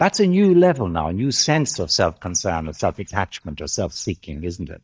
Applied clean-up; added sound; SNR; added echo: neural mask model DeepFilterNet 3.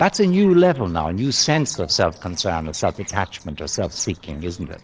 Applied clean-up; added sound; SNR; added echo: neural separator model SepFormer DNS4.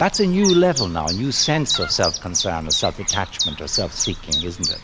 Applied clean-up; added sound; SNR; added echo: none; Chirp, tweet; 4 dB; none.